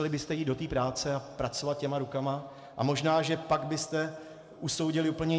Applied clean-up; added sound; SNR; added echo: none; none; none; reverberation time 1.6 s.